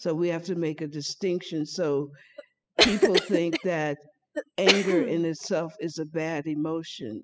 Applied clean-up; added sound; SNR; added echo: classical method spectral subtraction.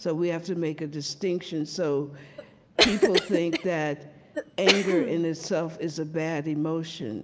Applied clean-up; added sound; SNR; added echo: none; Cough; -1 dB; none.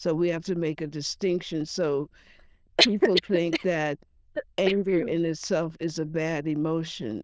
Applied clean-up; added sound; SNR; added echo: neural diffusion model UNIVERSE++.